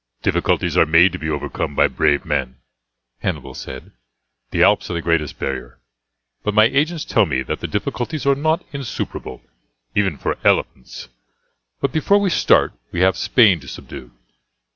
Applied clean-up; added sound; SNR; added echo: none; none; none; none.